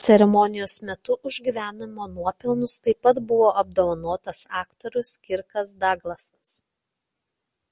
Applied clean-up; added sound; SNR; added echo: none; none; none; none.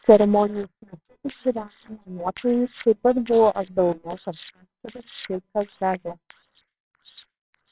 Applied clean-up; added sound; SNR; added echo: neural separator model SepFormer WHAMR!.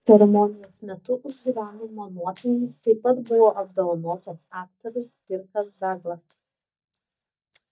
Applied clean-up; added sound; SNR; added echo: neural mask model DeepFilterNet 3.